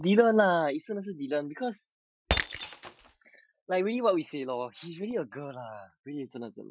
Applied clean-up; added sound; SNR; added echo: classical method Wiener filter.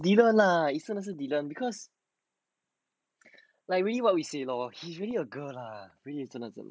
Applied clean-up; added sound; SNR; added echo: none; none; none; none.